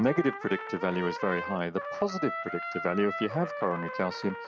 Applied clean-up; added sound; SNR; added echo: none; Trumpet; 7 dB; none.